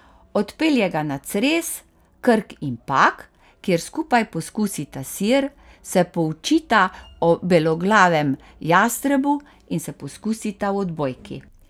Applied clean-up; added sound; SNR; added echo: none; none; none; none.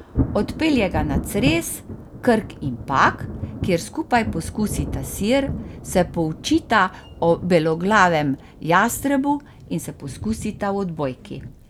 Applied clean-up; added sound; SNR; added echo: none; Thunder; 9 dB; none.